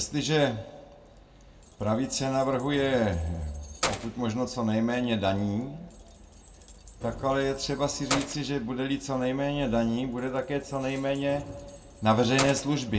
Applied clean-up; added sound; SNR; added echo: none; Keys jangling; 12 dB; reverberation time 0.2 s.